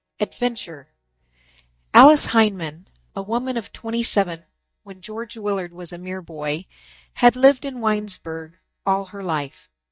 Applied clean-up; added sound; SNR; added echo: neural mask model DeepFilterNet 3.